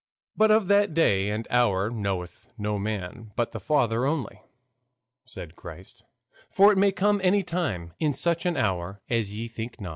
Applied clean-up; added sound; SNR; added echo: none; none; none; none.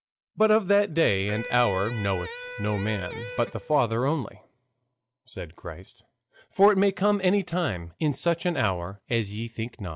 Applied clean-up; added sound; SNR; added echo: none; Electric guitar; 11 dB; none.